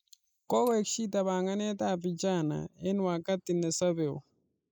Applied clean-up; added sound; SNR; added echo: neural mask model Resemble Enhance denoiser.